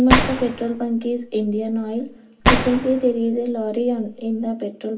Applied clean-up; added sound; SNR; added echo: none; Gunshot, gunfire; 3 dB; reverberation time 0.2 s.